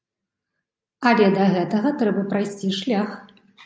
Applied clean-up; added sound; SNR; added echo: none; none; none; none.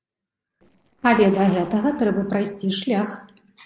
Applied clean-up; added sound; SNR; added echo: neural separator model SepFormer DNS4.